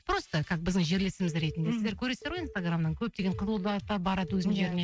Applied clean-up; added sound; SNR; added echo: neural mask model RNNoise.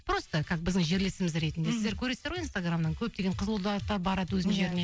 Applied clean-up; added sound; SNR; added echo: none; none; none; none.